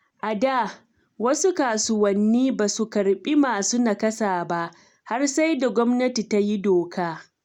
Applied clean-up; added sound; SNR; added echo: none; none; none; none.